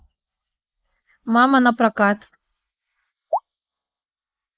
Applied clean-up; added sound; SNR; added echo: neural mask model Resemble Enhance denoiser.